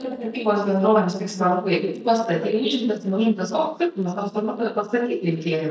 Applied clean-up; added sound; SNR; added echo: neural mask model DeepFilterNet 3.